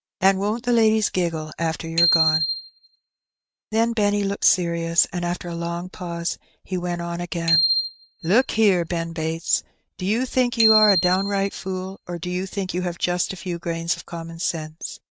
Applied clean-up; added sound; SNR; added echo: neural mask model RNNoise.